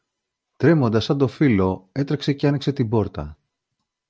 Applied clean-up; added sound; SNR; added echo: none; none; none; none.